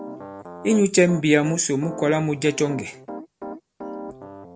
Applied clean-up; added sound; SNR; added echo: none; Piano; 14 dB; none.